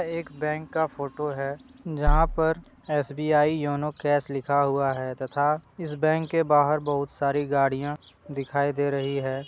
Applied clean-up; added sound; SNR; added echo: none; Bass drum; 0 dB; none.